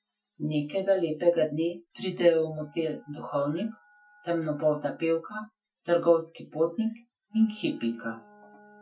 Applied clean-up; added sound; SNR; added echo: classical method Wiener filter.